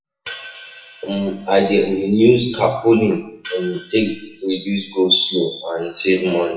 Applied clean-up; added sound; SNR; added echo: classical method WPE with log-MMSE.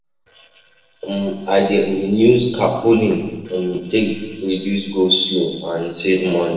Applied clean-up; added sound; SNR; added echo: neural separator model SepFormer DNS4.